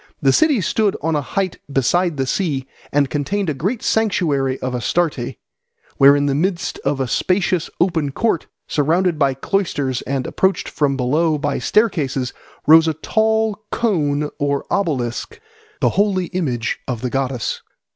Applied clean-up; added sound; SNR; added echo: none; none; none; none.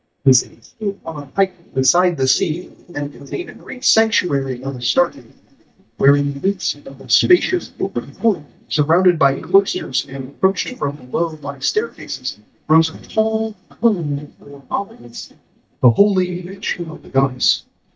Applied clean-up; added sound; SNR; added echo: neural mask model DeepFilterNet 3.